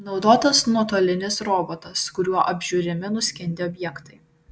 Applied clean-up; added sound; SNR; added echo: none; none; none; none.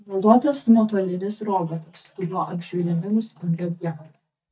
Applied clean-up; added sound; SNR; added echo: neural mask model DeepFilterNet 3.